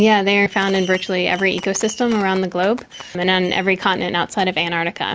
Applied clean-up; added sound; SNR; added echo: none; Fireworks; 20 dB; none.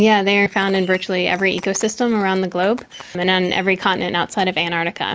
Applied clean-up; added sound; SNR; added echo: neural mask model Resemble Enhance denoiser.